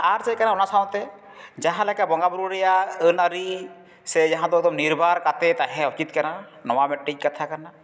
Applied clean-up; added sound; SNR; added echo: none; none; none; none.